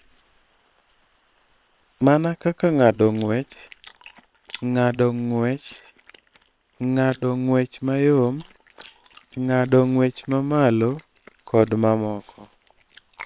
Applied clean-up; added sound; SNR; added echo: neural separator model SepFormer WHAM!.